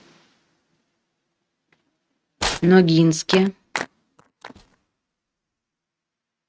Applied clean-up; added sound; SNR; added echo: neural mask model RNNoise.